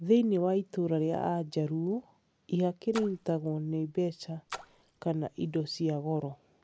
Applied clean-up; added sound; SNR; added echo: none; Splash, splatter; 18 dB; none.